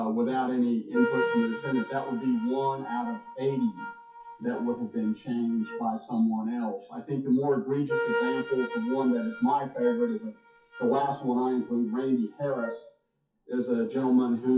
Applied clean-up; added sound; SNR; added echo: classical method WPE with log-MMSE.